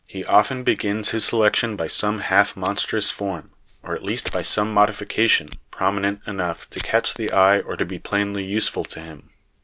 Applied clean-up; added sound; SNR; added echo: none; Fire; 18 dB; none.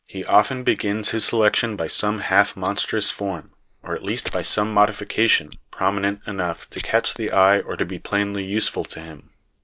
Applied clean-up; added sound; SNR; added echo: neural mask model Resemble Enhance denoiser.